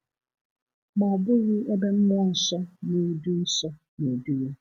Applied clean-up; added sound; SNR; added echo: none; none; none; none.